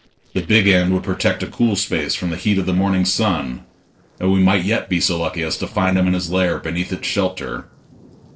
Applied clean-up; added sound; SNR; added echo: neural separator model SepFormer DNS4.